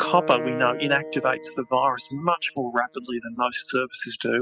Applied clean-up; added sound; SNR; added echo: classical method spectral subtraction.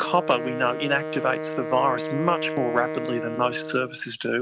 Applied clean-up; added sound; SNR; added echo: none; Wind instrument, woodwind instrument; 6 dB; none.